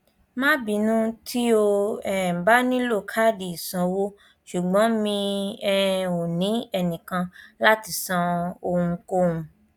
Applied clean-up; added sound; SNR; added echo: none; none; none; none.